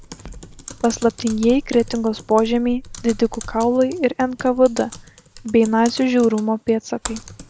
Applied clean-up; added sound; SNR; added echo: none; Typing; 17 dB; none.